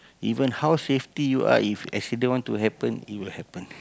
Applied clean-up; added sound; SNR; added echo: none; none; none; none.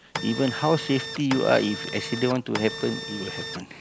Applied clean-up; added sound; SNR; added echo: none; Printer; 8 dB; none.